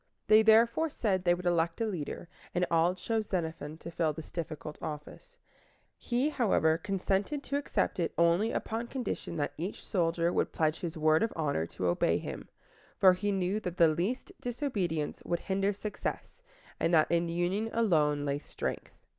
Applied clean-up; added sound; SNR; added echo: none; none; none; none.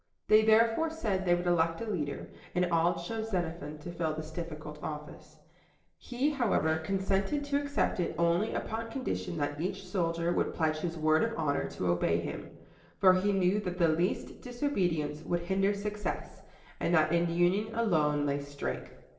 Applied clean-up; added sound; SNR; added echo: neural separator model SepFormer DNS4.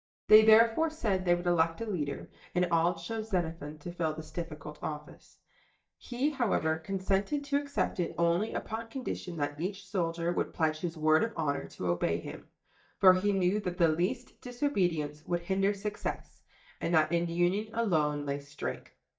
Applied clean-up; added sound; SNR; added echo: neural mask model DeepFilterNet 3.